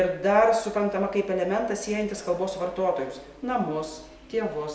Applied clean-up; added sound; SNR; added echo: none; none; none; none.